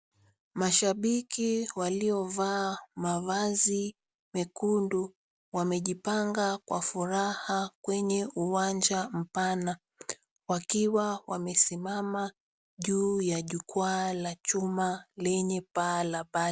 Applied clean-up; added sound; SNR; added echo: none; none; none; none.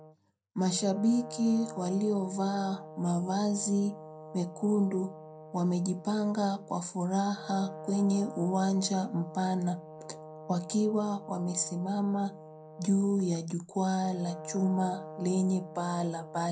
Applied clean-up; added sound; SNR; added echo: none; Brass instrument; 15 dB; reverberation time 0.2 s.